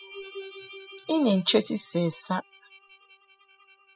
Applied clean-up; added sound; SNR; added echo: classical method spectral subtraction.